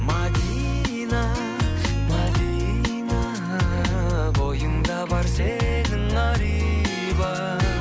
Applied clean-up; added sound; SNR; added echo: none; none; none; none.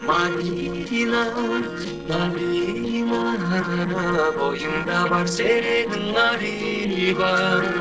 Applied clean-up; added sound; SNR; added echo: neural separator model SepFormer DNS4.